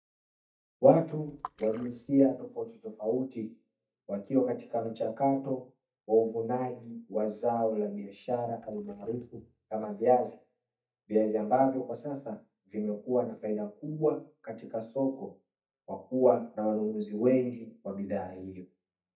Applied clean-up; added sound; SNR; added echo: neural mask model DeepFilterNet 3.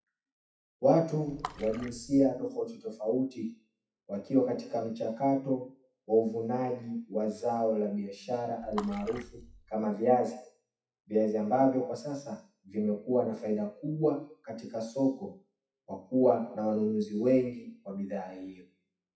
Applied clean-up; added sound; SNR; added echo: classical method WPE with log-MMSE.